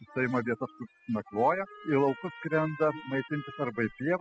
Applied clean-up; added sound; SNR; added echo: classical method spectral subtraction.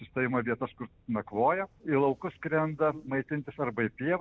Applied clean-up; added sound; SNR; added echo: none; none; none; none.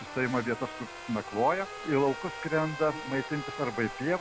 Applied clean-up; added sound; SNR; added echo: none; Domestic sounds, home sounds + Trumpet; 10 dB; none.